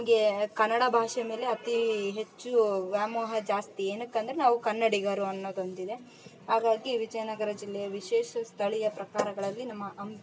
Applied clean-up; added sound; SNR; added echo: none; none; none; none.